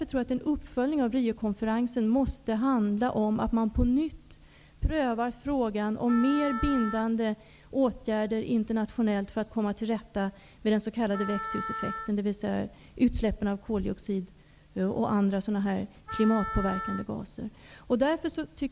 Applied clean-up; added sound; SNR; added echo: none; Wind instrument, woodwind instrument; 10 dB; none.